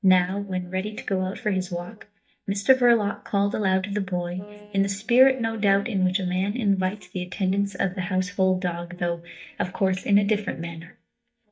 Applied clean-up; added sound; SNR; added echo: neural mask model DeepFilterNet 3.